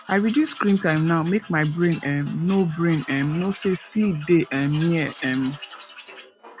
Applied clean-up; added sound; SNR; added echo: none; Tools; 18 dB; none.